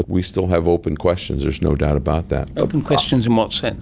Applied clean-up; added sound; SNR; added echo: none; none; none; none.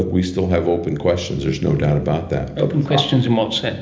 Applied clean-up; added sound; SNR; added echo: none; none; none; reverberation time 0.8 s.